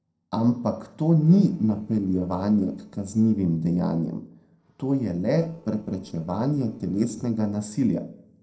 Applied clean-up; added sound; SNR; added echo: neural separator model SepFormer DNS4.